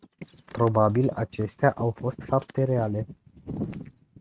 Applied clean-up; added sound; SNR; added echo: neural mask model RNNoise.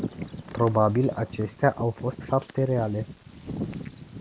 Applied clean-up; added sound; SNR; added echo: none; Bird vocalization, bird call, bird song; 11 dB; none.